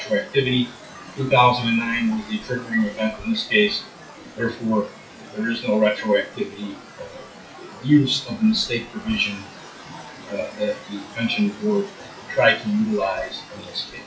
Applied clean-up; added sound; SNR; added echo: classical method WPE with log-MMSE.